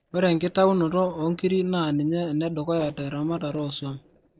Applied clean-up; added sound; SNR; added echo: neural separator model SepFormer DNS4.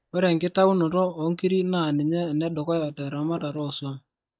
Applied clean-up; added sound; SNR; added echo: neural mask model DeepFilterNet 3.